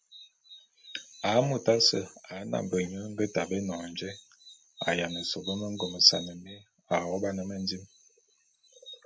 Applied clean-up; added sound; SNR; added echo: none; none; none; none.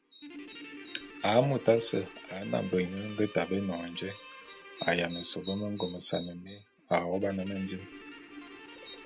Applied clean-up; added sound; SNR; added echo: none; Guitar; 18 dB; none.